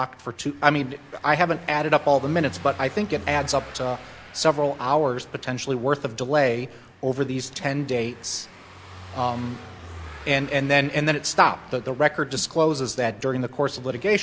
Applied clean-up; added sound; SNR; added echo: none; Car passing by / Engine; 20 dB; none.